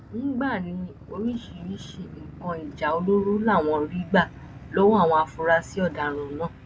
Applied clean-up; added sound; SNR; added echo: none; Motorcycle; 17 dB; none.